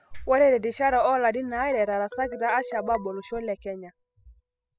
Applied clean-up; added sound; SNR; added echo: classical method spectral subtraction.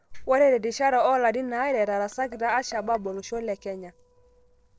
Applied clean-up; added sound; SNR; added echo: neural separator model SepFormer DNS4.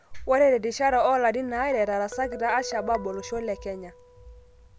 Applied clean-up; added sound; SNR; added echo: none; Guitar; 17 dB; none.